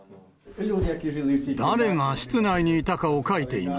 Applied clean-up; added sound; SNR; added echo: none; none; none; none.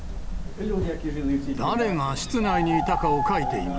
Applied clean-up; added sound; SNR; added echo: none; Bird; 2 dB; none.